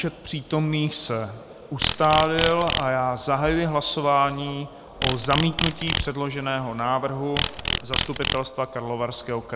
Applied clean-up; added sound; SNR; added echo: none; Insect; 2 dB; none.